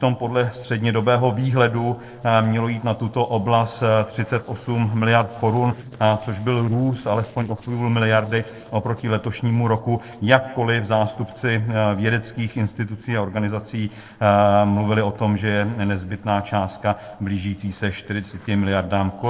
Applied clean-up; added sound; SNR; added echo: neural separator model SepFormer DNS4.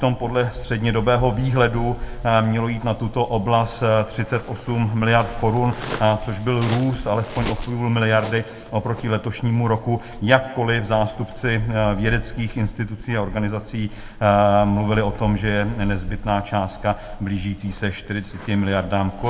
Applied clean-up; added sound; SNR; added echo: none; Waves, surf; 12 dB; reverberation time 0.9 s.